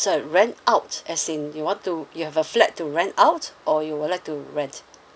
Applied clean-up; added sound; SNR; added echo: none; none; none; none.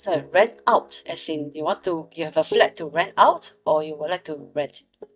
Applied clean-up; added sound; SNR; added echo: neural mask model DeepFilterNet 3.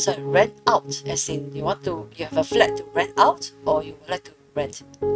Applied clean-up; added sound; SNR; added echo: neural mask model RNNoise.